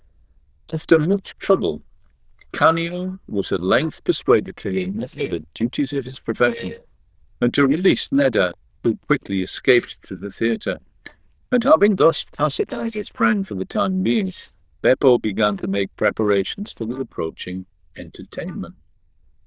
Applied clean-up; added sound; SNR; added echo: neural diffusion model UNIVERSE++.